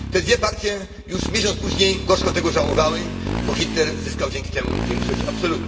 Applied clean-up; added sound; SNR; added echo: none; Motorcycle; 3 dB; reverberation time 0.8 s.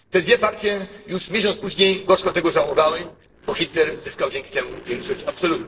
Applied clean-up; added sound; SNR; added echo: neural separator model SepFormer DNS4.